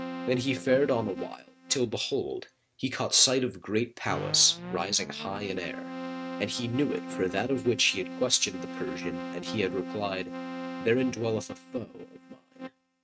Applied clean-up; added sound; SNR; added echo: neural mask model RNNoise.